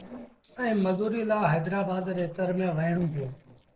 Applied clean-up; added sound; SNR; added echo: neural separator model SepFormer DNS4.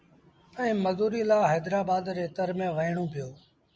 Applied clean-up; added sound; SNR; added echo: none; none; none; none.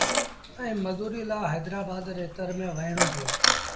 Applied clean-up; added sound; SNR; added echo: none; Coin (dropping); -2 dB; reverberation time 0.6 s.